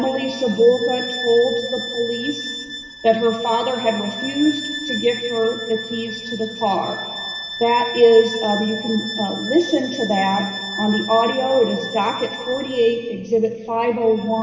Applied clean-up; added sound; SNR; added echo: none; Bowed string instrument; 10 dB; reverberation time 1.8 s.